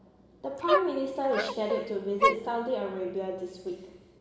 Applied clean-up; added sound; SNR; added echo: none; Dog; 1 dB; reverberation time 1.1 s.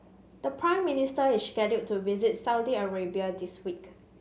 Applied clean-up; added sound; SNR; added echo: none; none; none; none.